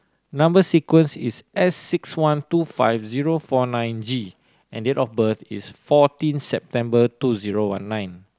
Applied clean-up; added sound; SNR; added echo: none; none; none; none.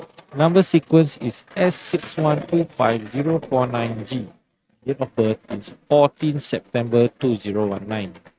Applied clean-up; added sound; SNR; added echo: neural mask model RNNoise.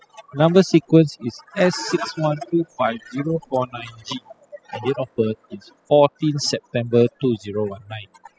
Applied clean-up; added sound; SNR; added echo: classical method spectral subtraction.